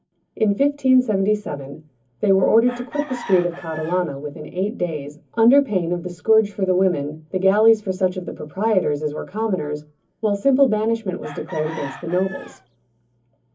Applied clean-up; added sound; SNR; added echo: none; Chicken, rooster; 17 dB; reverberation time 0.3 s.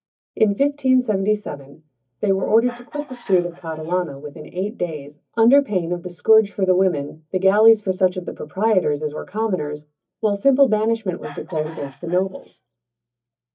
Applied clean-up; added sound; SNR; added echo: neural mask model DeepFilterNet 3.